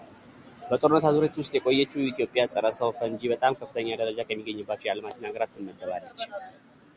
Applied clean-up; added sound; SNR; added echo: none; none; none; none.